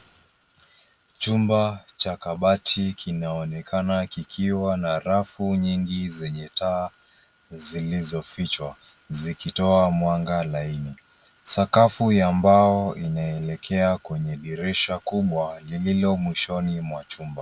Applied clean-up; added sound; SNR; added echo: none; none; none; none.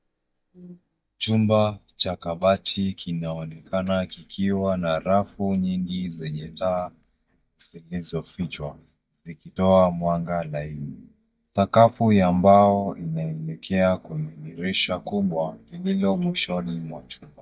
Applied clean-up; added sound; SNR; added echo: neural mask model DeepFilterNet 3.